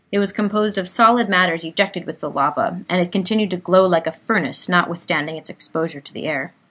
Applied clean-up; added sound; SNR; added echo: none; none; none; none.